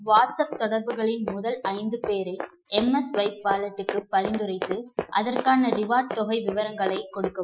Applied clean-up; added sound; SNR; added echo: classical method Wiener filter.